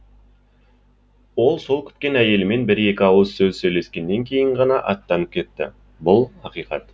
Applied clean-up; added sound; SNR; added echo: none; none; none; none.